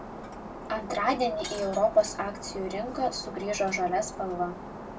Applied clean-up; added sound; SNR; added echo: none; Shatter; 10 dB; reverberation time 0.2 s.